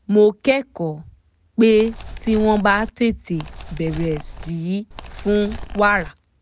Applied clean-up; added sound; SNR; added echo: none; Animal; 13 dB; none.